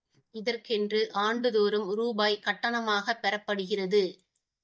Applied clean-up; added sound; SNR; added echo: neural mask model DeepFilterNet 3.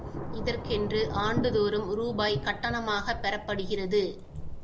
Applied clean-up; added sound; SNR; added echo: none; Thunder / Rain; 5 dB; none.